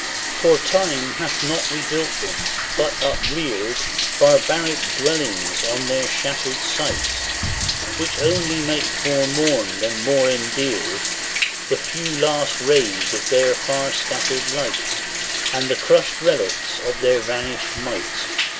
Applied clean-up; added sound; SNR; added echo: none; Bathtub (filling or washing); 2 dB; none.